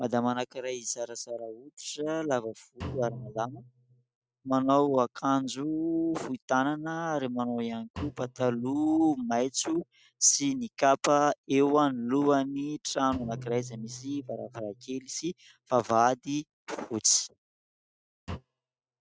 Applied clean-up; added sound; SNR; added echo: neural mask model RNNoise.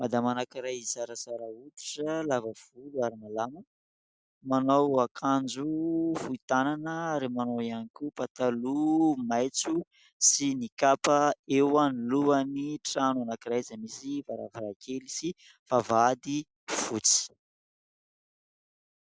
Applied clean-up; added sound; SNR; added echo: none; none; none; none.